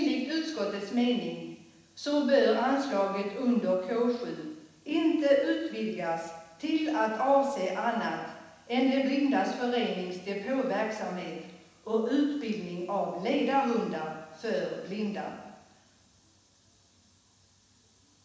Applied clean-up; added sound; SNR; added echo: none; none; none; reverberation time 1.1 s.